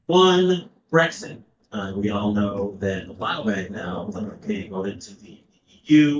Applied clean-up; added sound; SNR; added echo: neural mask model DeepFilterNet 3.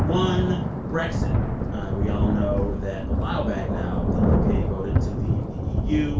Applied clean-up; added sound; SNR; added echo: none; Thunder / Rain; -5 dB; reverberation time 0.2 s.